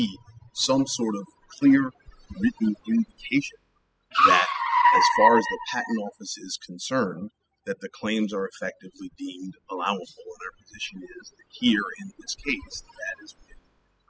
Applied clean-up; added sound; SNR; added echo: classical method spectral subtraction.